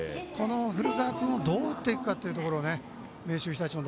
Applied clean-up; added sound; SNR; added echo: none; Bowed string instrument; 13 dB; none.